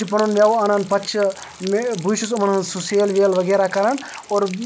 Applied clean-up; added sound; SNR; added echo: none; Rain; 20 dB; none.